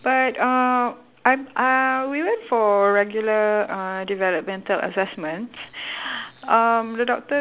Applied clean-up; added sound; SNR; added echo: none; none; none; none.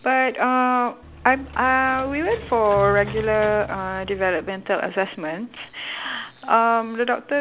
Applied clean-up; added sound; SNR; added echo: none; Piano + Engine / Mechanisms; 16 dB; none.